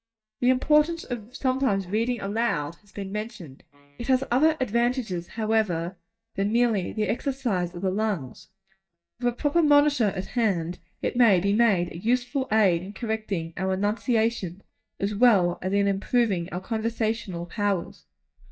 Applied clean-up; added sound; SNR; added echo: neural mask model DeepFilterNet 3.